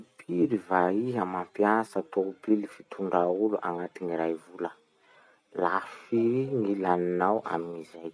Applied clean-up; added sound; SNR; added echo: none; none; none; none.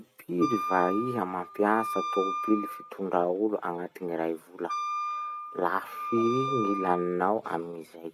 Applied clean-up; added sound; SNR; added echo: none; Wind instrument, woodwind instrument; 5 dB; none.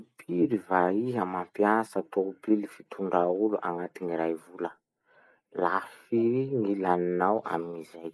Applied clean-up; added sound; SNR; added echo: neural mask model Resemble Enhance denoiser.